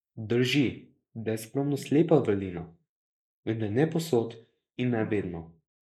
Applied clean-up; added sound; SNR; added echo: neural mask model Resemble Enhance denoiser.